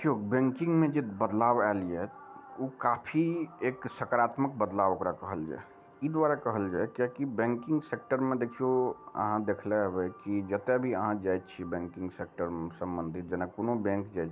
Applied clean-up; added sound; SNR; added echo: none; none; none; none.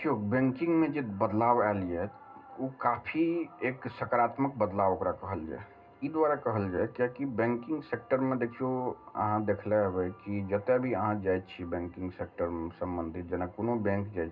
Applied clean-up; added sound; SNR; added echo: none; none; none; reverberation time 0.2 s.